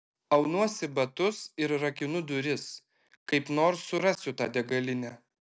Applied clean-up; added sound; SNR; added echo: none; none; none; none.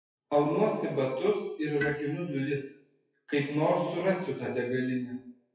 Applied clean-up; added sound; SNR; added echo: classical method WPE with log-MMSE.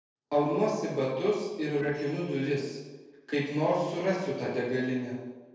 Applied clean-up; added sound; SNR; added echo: neural separator model SepFormer DNS4.